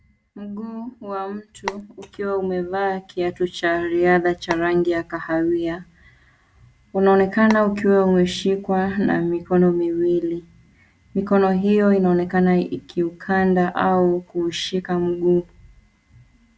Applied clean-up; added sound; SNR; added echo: none; Telephone; 11 dB; none.